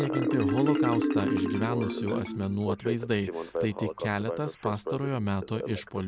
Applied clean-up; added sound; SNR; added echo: none; Marimba, xylophone; 2 dB; none.